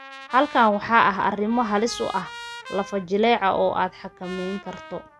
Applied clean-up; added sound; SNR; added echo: none; Trumpet; 18 dB; none.